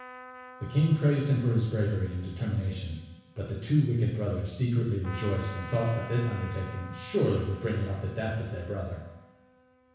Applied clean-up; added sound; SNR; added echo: none; Trumpet; 19 dB; reverberation time 1.1 s.